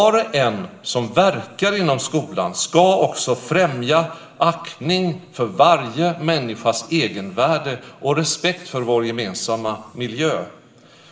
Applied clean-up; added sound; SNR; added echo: none; none; none; reverberation time 2.7 s.